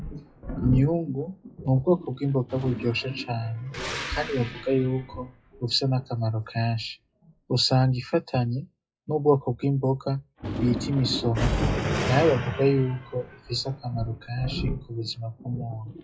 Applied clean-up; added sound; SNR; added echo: classical method WPE with log-MMSE.